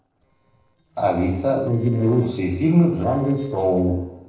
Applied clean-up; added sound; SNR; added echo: neural separator model SepFormer DNS4.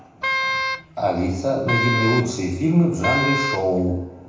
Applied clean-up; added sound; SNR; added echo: none; Wind instrument, woodwind instrument; 4 dB; reverberation time 0.8 s.